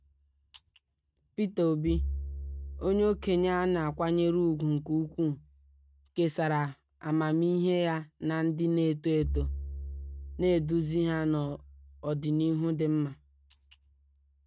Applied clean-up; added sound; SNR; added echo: neural mask model RNNoise.